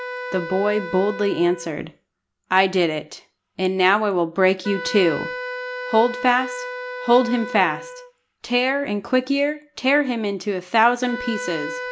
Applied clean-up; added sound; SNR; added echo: none; Wind instrument, woodwind instrument; 11 dB; none.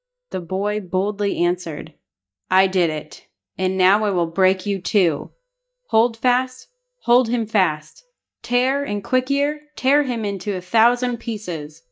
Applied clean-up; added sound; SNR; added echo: neural mask model DeepFilterNet 3.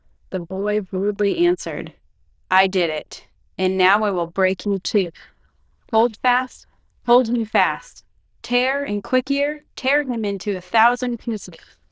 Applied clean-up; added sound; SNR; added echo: neural diffusion model UNIVERSE++.